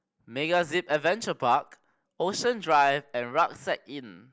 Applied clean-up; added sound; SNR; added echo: none; none; none; none.